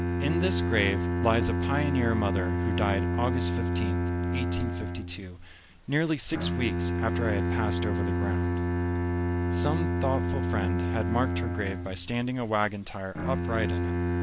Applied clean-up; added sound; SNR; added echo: none; Bowed string instrument; -3 dB; none.